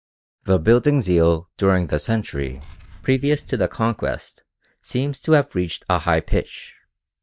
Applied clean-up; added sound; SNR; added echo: neural mask model DeepFilterNet 3.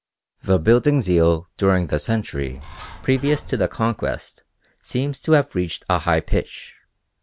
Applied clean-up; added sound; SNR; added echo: none; Bird; 15 dB; none.